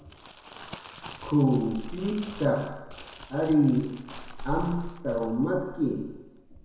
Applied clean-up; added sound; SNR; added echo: none; Crumpling, crinkling; 12 dB; reverberation time 1.0 s.